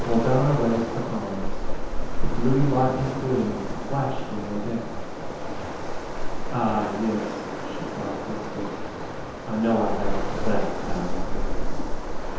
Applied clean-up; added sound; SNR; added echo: none; Waves, surf; -3 dB; reverberation time 0.9 s.